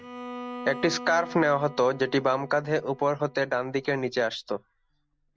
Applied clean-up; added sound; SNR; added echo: none; Bowed string instrument; 15 dB; none.